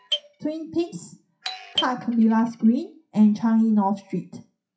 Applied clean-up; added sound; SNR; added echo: classical method WPE with log-MMSE.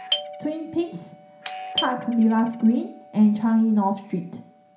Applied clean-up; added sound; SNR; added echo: none; Doorbell; 11 dB; reverberation time 0.5 s.